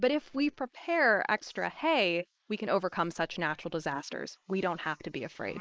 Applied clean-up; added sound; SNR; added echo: neural mask model Resemble Enhance denoiser.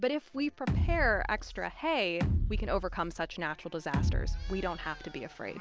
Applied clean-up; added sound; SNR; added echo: none; Bass drum; -1 dB; none.